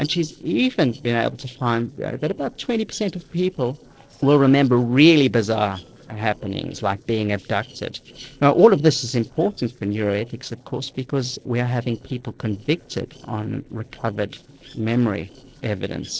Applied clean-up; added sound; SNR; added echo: neural separator model SepFormer DNS4.